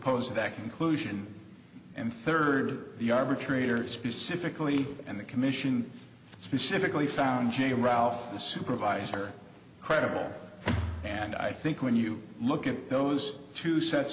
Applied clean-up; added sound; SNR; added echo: none; none; none; none.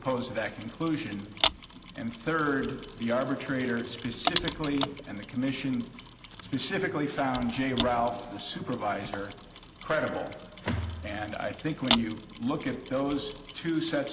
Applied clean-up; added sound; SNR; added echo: none; Mechanisms; 4 dB; none.